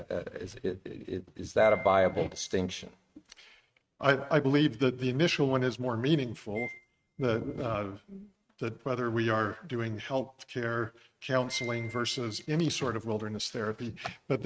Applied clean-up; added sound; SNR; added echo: neural mask model RNNoise.